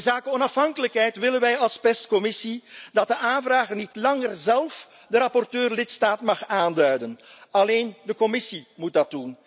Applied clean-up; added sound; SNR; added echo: none; none; none; none.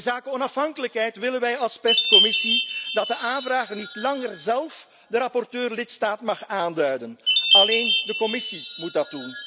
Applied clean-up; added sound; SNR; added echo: none; Chime; -1 dB; none.